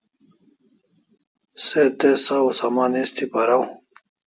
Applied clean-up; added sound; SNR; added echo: none; none; none; none.